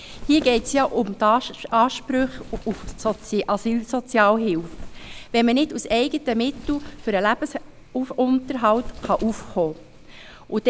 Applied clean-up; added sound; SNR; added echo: none; Wind; 16 dB; none.